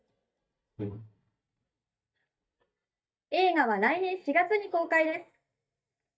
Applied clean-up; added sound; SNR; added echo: neural mask model DeepFilterNet 3.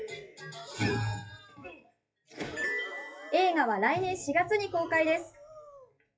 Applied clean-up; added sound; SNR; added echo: classical method WPE with log-MMSE.